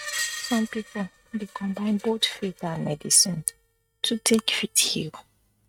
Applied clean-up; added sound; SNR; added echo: neural mask model RNNoise.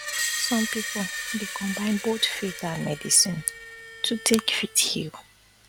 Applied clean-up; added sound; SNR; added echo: none; Screech; 8 dB; none.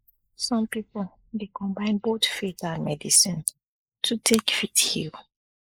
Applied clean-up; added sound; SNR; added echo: neural mask model Resemble Enhance denoiser.